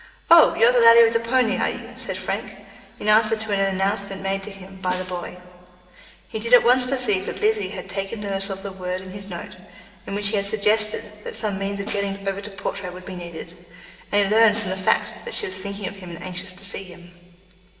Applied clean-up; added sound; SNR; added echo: none; Snare drum; 18 dB; reverberation time 2.5 s.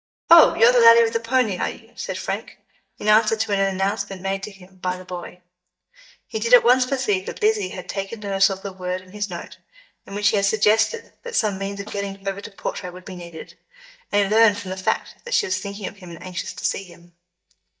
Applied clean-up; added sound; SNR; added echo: neural mask model DeepFilterNet 3.